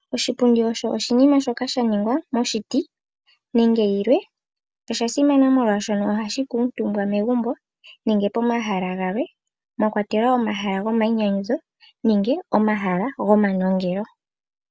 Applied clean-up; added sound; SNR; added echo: none; none; none; none.